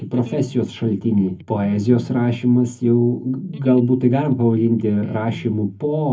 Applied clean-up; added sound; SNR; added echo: none; Electric guitar; 20 dB; reverberation time 0.3 s.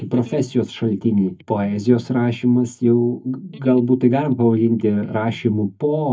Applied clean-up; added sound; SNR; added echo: neural mask model DeepFilterNet 3.